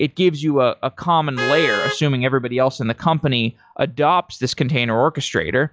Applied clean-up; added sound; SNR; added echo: classical method log-MMSE.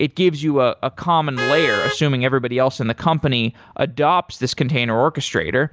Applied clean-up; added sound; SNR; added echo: none; Vehicle horn, car horn, honking; 11 dB; none.